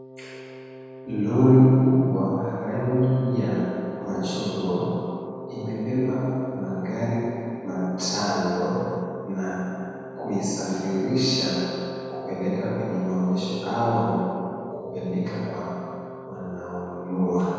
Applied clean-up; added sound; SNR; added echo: none; Wind instrument, woodwind instrument; 13 dB; reverberation time 2.1 s.